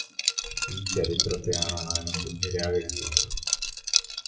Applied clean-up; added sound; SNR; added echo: classical method WPE with log-MMSE.